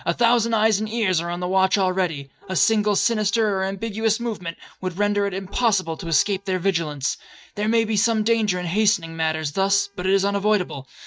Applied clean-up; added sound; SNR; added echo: neural mask model RNNoise.